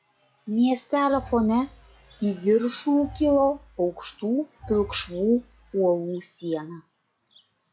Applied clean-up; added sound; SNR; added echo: classical method log-MMSE.